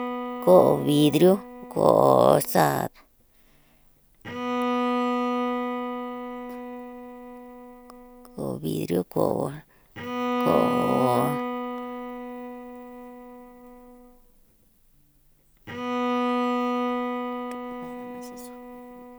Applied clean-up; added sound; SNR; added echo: none; Bowed string instrument; 4 dB; none.